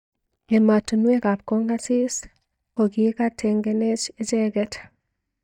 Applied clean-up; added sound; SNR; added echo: neural mask model DeepFilterNet 3.